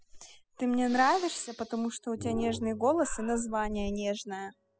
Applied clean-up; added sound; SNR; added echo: classical method spectral subtraction.